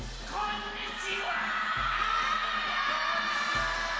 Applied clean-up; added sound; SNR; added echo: none; none; none; none.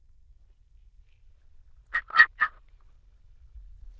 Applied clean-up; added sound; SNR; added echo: neural diffusion model UNIVERSE++.